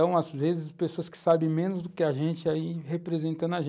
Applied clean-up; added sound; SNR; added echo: none; none; none; none.